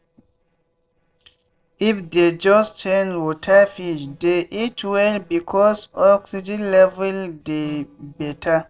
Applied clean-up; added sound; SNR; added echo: neural separator model SepFormer DNS4.